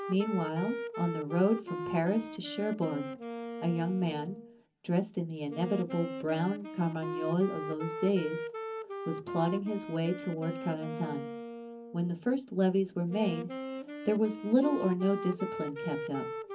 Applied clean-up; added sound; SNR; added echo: none; Wind instrument, woodwind instrument; 8 dB; reverberation time 0.4 s.